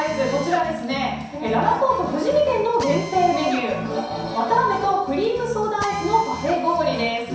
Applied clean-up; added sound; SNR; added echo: none; Drill; 18 dB; reverberation time 0.7 s.